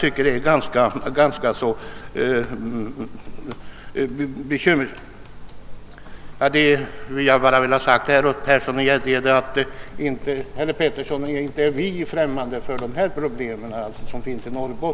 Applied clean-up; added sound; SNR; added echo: none; Computer keyboard; 10 dB; none.